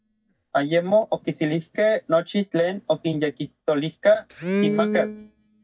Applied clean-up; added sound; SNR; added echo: neural mask model DeepFilterNet 3.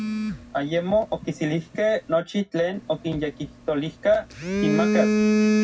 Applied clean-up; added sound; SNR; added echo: none; Telephone; 1 dB; reverberation time 0.4 s.